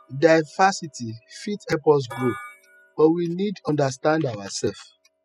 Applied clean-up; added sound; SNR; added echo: classical method spectral subtraction.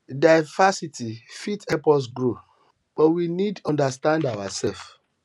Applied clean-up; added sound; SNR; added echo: none; none; none; none.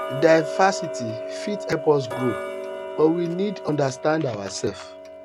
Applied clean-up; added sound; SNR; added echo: none; Tick-tock; 8 dB; none.